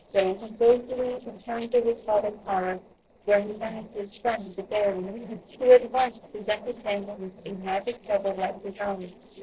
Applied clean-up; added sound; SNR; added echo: neural separator model SepFormer DNS4.